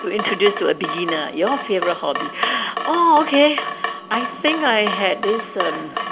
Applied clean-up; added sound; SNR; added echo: none; Drip / Water tap, faucet; 7 dB; none.